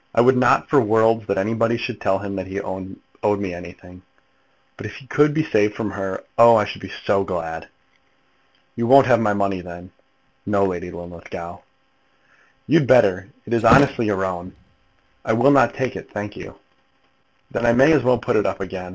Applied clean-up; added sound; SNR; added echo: none; Thump, thud; 6 dB; none.